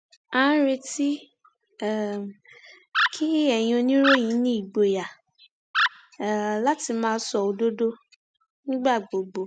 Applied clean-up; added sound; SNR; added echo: none; Animal; 3 dB; none.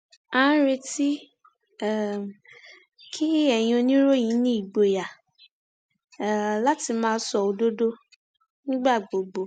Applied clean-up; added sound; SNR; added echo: none; none; none; none.